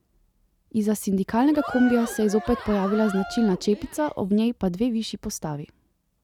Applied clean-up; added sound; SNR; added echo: none; Cheering; 12 dB; none.